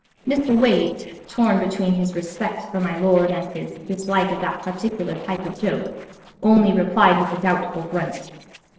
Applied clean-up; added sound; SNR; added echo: neural separator model SepFormer DNS4.